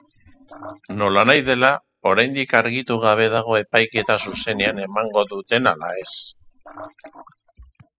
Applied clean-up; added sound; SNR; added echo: classical method spectral subtraction.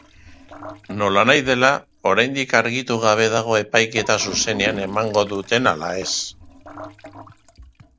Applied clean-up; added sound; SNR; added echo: none; Toilet flush / Gurgling; 18 dB; none.